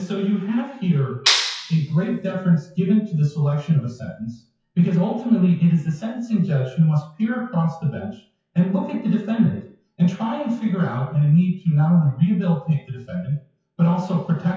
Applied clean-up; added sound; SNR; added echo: classical method WPE with log-MMSE.